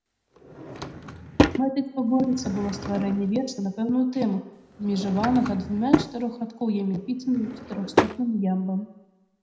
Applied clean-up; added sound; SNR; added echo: none; Drawer open or close / Wood; 4 dB; reverberation time 0.8 s.